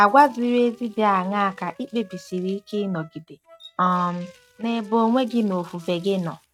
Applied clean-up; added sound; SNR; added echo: neural mask model RNNoise.